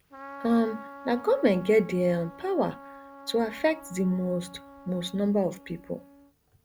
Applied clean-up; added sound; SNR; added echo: none; Trumpet; 18 dB; none.